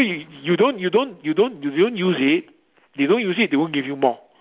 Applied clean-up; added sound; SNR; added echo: none; none; none; none.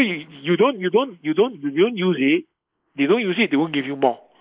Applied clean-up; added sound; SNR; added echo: neural mask model Resemble Enhance denoiser.